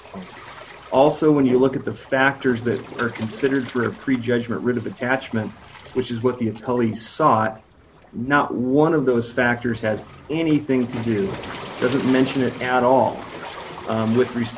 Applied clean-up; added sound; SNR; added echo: none; Waves, surf; 16 dB; none.